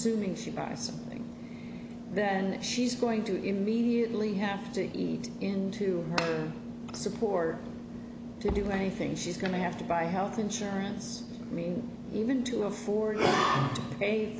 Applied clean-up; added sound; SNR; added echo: none; none; none; none.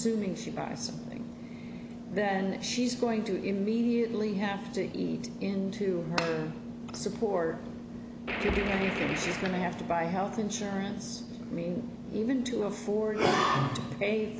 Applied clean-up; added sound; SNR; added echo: none; Gunshot, gunfire; 5 dB; none.